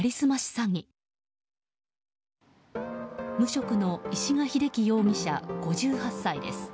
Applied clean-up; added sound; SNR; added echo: none; Snare drum; 18 dB; none.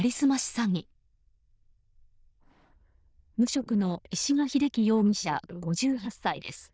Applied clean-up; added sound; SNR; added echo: neural diffusion model UNIVERSE++.